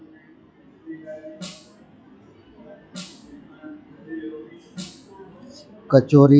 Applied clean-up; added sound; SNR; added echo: classical method log-MMSE.